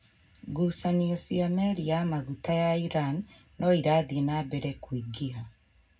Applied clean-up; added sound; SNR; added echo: none; none; none; reverberation time 0.3 s.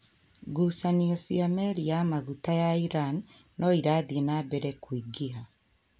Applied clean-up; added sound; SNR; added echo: none; none; none; none.